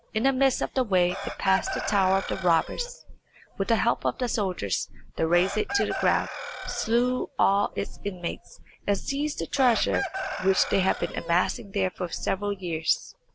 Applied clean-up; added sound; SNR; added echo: none; Chicken, rooster; 11 dB; none.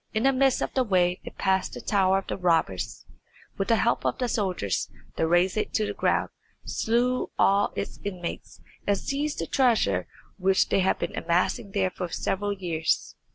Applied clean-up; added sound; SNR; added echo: none; none; none; none.